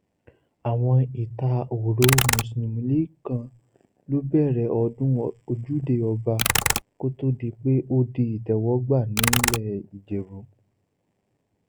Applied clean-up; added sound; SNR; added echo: none; Computer keyboard; 3 dB; none.